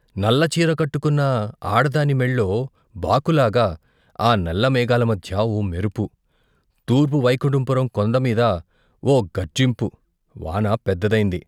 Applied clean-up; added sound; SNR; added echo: none; none; none; none.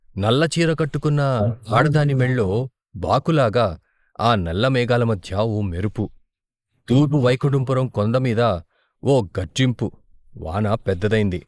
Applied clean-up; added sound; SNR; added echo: neural mask model Resemble Enhance denoiser.